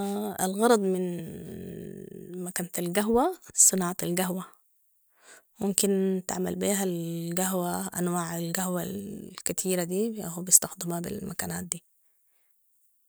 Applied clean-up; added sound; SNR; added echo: none; none; none; none.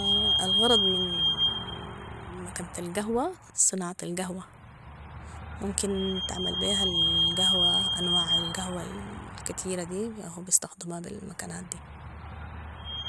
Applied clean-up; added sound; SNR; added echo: none; Squeak / Vehicle; -3 dB; none.